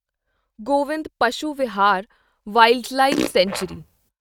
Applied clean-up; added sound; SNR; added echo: neural mask model RNNoise.